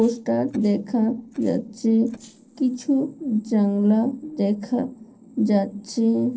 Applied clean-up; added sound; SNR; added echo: neural separator model SepFormer DNS4.